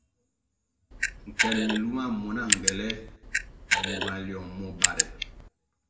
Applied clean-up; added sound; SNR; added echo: none; Camera; -5 dB; reverberation time 0.7 s.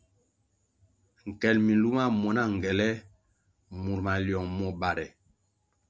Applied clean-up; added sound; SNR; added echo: none; none; none; none.